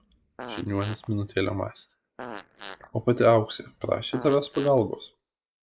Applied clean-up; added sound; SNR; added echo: neural mask model Resemble Enhance denoiser.